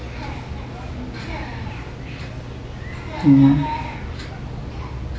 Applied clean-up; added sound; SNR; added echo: none; none; none; none.